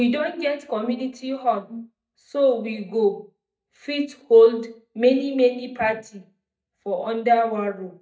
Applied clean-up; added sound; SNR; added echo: neural mask model DeepFilterNet 3.